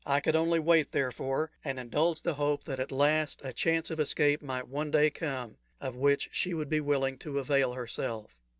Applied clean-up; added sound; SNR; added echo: none; none; none; none.